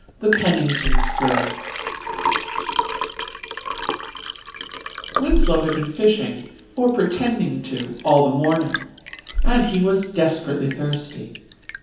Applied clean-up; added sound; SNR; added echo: none; Liquid; 2 dB; reverberation time 0.7 s.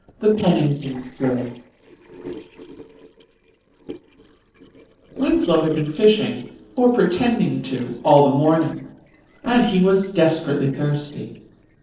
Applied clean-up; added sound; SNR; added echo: neural separator model SepFormer DNS4.